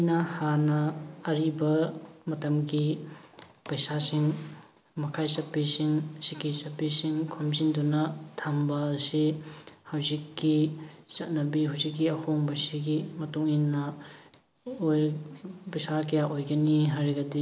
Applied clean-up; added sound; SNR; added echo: none; none; none; none.